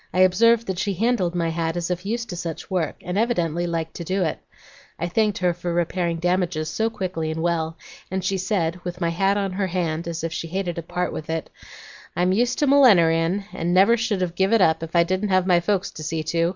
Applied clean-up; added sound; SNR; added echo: neural mask model Resemble Enhance denoiser.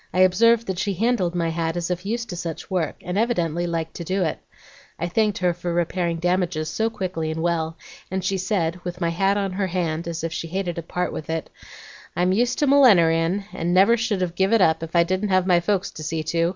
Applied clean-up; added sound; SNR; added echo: none; none; none; none.